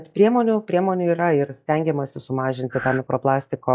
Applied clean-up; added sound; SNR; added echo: classical method log-MMSE.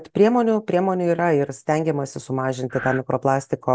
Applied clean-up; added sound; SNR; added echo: none; Breathing; 9 dB; none.